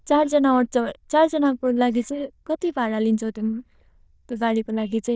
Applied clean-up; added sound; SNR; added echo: neural diffusion model UNIVERSE++.